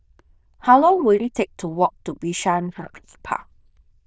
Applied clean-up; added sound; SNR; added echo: neural diffusion model UNIVERSE++.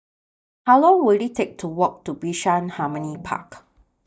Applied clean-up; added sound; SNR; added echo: neural mask model DeepFilterNet 3.